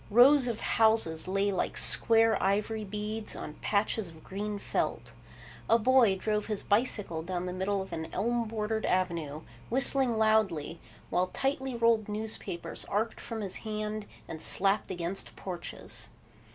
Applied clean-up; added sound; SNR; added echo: none; none; none; none.